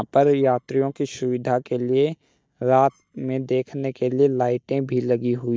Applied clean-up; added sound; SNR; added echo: neural mask model DeepFilterNet 3.